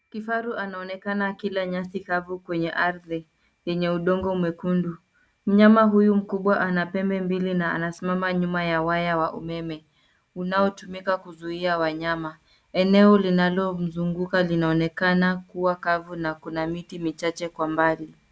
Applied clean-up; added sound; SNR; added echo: none; none; none; none.